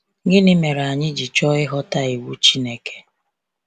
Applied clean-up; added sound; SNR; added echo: none; none; none; none.